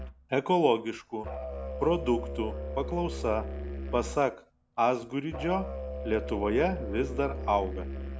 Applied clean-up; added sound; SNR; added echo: none; Musical instrument; 7 dB; none.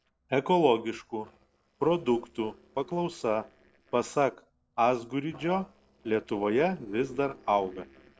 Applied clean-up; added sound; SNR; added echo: neural separator model SepFormer DNS4.